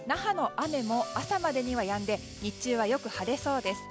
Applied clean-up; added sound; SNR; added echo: none; Wind instrument, woodwind instrument + Hiss; 17 dB; none.